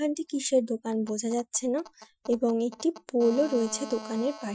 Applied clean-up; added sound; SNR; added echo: classical method Wiener filter.